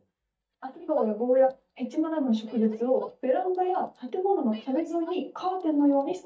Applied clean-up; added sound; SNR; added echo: neural mask model DeepFilterNet 3.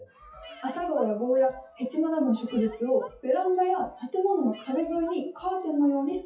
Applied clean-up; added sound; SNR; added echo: classical method WPE with log-MMSE.